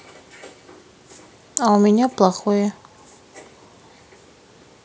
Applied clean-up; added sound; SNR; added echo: none; none; none; none.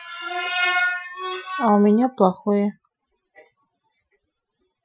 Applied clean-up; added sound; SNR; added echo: classical method Wiener filter.